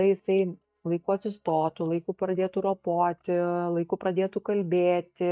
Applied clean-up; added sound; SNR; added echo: neural mask model DeepFilterNet 3.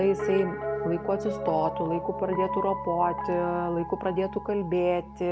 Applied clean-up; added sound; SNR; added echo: none; Piano; 5 dB; none.